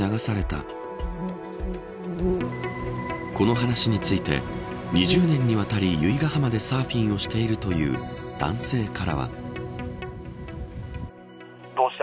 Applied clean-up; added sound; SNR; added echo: none; Insect; 7 dB; none.